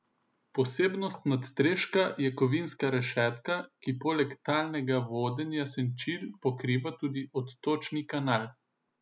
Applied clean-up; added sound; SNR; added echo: none; none; none; none.